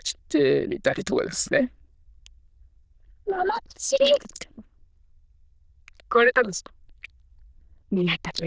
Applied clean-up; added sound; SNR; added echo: neural diffusion model UNIVERSE++.